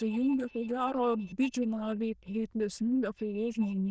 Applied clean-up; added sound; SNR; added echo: neural diffusion model UNIVERSE++.